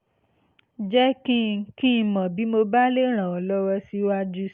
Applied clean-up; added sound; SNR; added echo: none; none; none; none.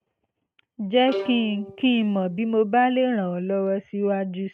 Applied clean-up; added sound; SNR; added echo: neural mask model RNNoise.